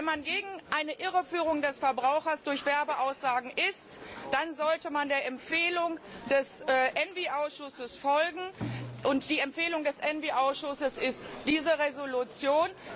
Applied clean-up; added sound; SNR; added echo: none; none; none; none.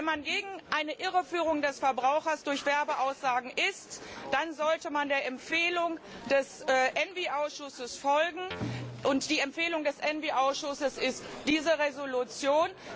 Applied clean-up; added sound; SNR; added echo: none; Guitar; 16 dB; none.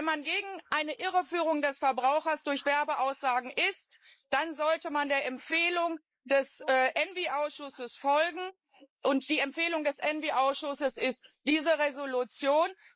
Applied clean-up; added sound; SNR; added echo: neural mask model Resemble Enhance denoiser.